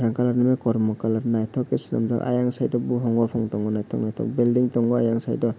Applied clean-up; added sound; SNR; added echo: none; none; none; none.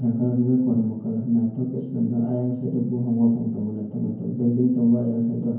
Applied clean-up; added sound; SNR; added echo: none; none; none; reverberation time 0.9 s.